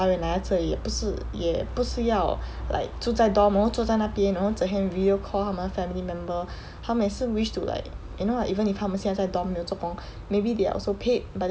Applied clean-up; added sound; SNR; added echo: none; none; none; none.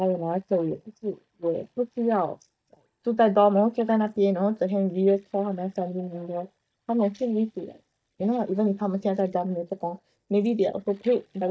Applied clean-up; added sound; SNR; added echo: neural mask model DeepFilterNet 3.